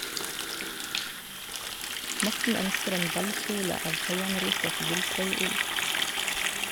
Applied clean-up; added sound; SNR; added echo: none; Water tap, faucet; -4 dB; none.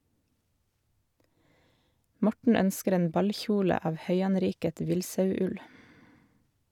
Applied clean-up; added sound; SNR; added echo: none; none; none; none.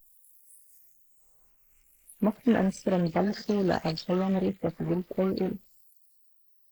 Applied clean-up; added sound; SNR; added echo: neural mask model Resemble Enhance denoiser.